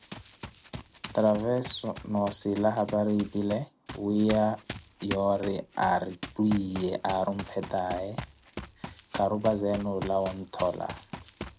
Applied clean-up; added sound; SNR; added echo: none; Run; 12 dB; none.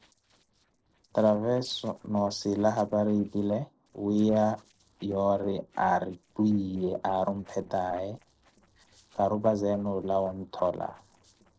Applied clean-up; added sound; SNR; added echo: neural separator model SepFormer DNS4.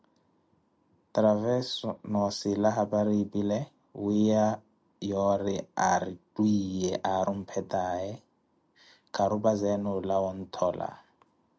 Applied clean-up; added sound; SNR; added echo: none; none; none; none.